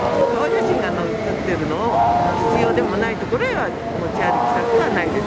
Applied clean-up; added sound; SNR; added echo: none; Wild animals; 0 dB; none.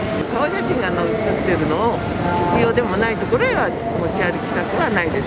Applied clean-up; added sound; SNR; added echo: none; none; none; none.